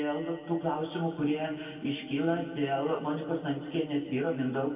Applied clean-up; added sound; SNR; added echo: none; Bicycle bell; 16 dB; reverberation time 2.1 s.